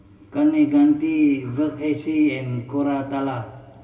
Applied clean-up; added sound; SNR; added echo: none; none; none; reverberation time 1.9 s.